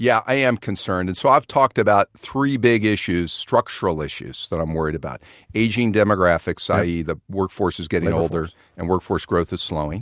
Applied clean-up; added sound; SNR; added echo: none; none; none; none.